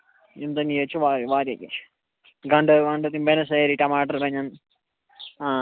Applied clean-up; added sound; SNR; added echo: none; none; none; none.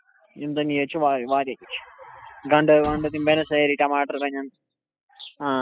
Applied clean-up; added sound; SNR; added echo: classical method spectral subtraction.